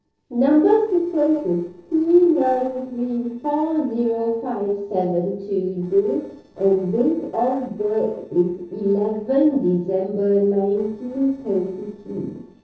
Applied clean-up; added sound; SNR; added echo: neural separator model SepFormer DNS4.